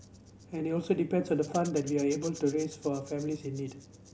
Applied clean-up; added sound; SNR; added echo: none; Rattle / Rattle (instrument); 20 dB; none.